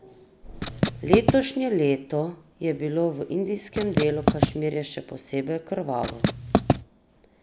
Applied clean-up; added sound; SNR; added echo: none; Writing; -3 dB; none.